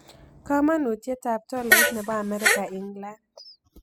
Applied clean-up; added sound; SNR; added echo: classical method spectral subtraction.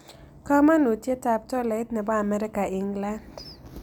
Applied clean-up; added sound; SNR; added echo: none; none; none; none.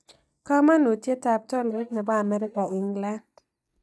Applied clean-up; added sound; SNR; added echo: neural mask model DeepFilterNet 3.